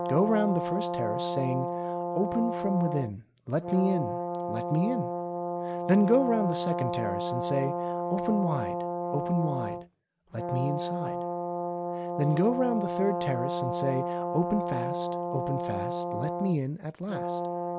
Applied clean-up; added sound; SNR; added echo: none; Brass instrument; 2 dB; none.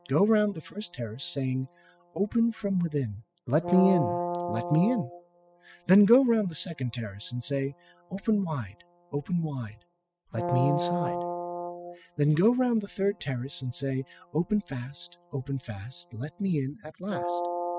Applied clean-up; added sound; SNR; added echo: classical method spectral subtraction.